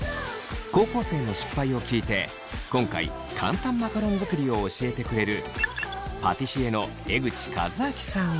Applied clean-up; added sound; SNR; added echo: none; none; none; none.